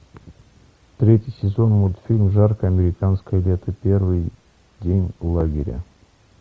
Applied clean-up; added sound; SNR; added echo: none; none; none; none.